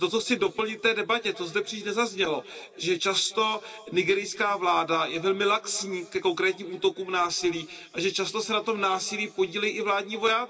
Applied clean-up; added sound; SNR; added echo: none; none; none; reverberation time 2.7 s.